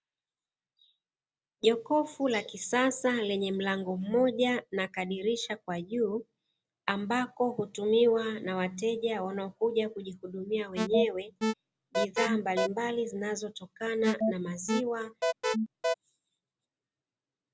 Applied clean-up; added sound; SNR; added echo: none; Alarm; 0 dB; none.